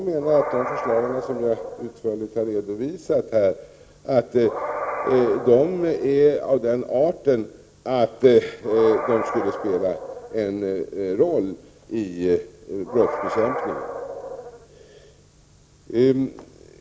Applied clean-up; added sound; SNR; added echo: none; Animal; 10 dB; none.